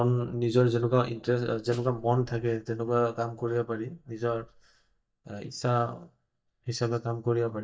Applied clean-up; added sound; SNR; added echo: neural mask model DeepFilterNet 3.